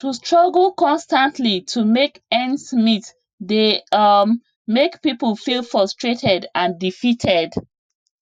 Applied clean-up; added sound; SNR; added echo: neural mask model DeepFilterNet 3.